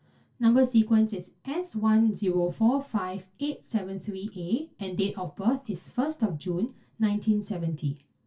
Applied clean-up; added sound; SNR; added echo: none; none; none; reverberation time 0.2 s.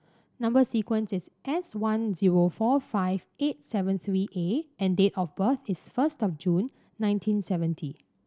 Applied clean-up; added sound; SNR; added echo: none; none; none; none.